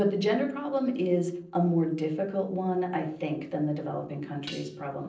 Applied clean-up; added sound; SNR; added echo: neural separator model SepFormer DNS4.